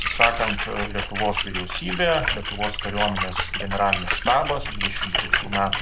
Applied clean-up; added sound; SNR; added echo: none; Splash, splatter; 0 dB; none.